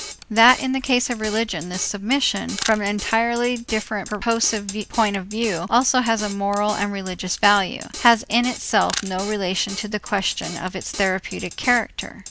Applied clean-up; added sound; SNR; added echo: none; Drum kit + Camera; 14 dB; none.